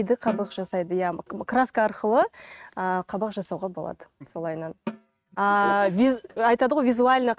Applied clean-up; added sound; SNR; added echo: neural mask model RNNoise.